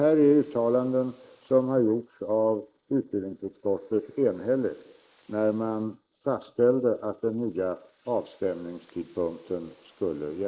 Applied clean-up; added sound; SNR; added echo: neural mask model Resemble Enhance denoiser.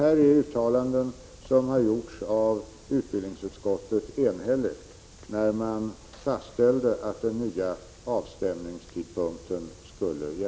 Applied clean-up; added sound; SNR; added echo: none; none; none; none.